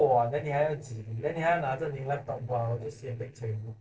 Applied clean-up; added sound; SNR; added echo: neural separator model SepFormer DNS4.